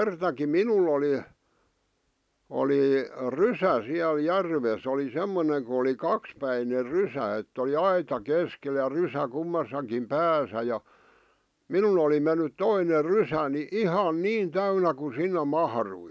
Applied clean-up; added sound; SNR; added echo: none; none; none; none.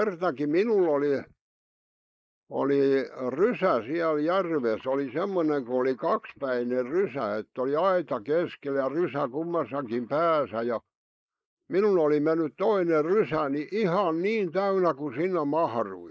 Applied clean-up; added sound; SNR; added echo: neural mask model Resemble Enhance denoiser.